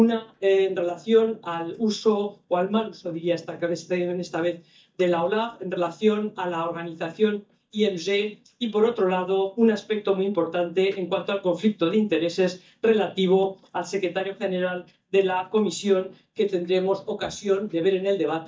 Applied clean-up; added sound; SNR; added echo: neural mask model DeepFilterNet 3.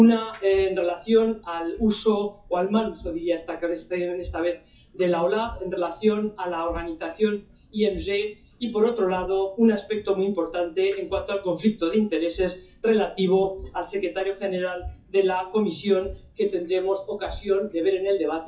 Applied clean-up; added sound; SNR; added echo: classical method WPE with log-MMSE.